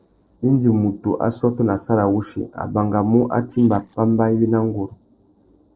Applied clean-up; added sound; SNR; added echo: neural separator model SepFormer DNS4.